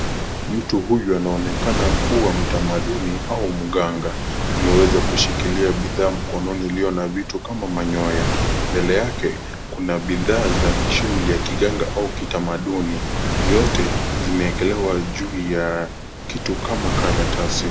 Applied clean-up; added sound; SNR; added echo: none; Waves, surf; 0 dB; none.